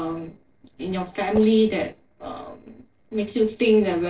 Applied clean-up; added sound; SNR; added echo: neural separator model SepFormer DNS4.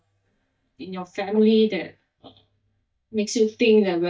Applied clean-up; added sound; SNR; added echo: neural mask model DeepFilterNet 3.